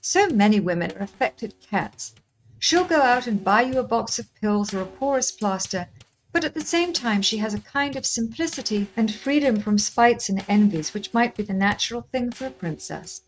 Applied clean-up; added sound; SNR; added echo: neural mask model RNNoise.